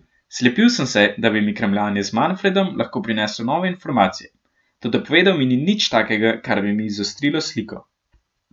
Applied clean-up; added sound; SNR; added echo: none; none; none; none.